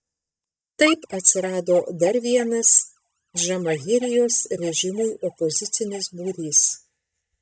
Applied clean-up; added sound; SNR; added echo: neural mask model DeepFilterNet 3.